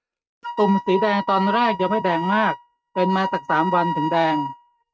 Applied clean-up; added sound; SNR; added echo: neural mask model RNNoise.